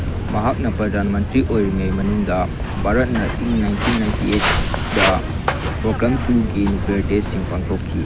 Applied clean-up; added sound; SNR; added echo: none; Walk, footsteps; 1 dB; none.